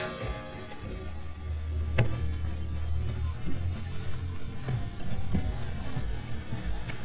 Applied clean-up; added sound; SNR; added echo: neural mask model DeepFilterNet 3.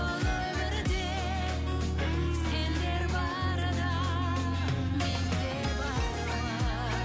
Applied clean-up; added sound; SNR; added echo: none; none; none; none.